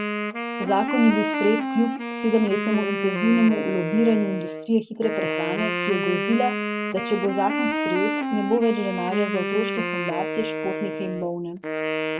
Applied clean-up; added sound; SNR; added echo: none; Wind instrument, woodwind instrument; 3 dB; none.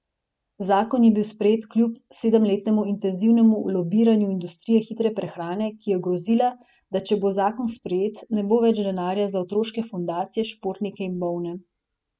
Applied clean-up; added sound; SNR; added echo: none; none; none; none.